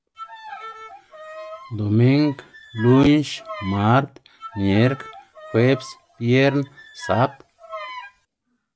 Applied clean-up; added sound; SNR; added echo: none; Bowed string instrument; 16 dB; none.